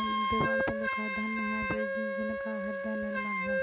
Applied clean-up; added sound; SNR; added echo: none; Wind instrument, woodwind instrument; -4 dB; none.